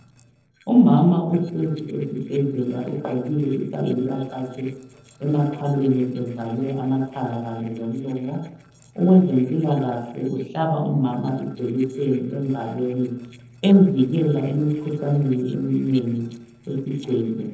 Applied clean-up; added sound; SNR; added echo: neural separator model SepFormer DNS4.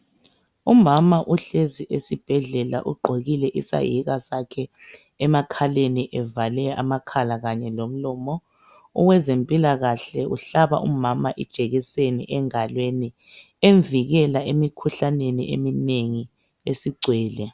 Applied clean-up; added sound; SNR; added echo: none; none; none; none.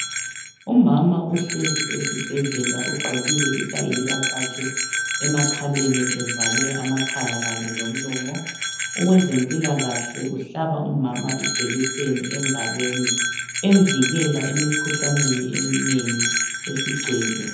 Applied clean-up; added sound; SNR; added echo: none; Bell; 3 dB; reverberation time 0.8 s.